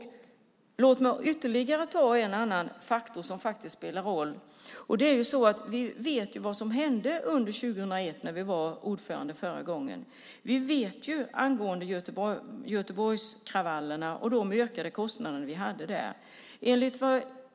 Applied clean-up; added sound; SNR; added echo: none; none; none; none.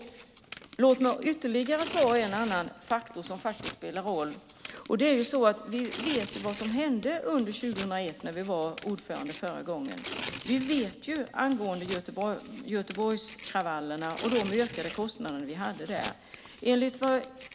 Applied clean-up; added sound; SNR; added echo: none; Tearing; 12 dB; none.